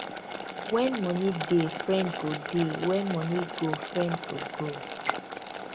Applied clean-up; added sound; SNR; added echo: none; Boiling; 4 dB; none.